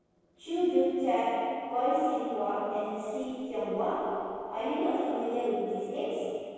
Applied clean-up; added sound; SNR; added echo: neural separator model SepFormer DNS4.